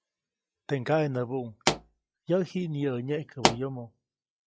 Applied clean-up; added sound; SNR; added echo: classical method log-MMSE.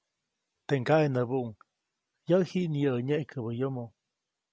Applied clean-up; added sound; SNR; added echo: none; none; none; none.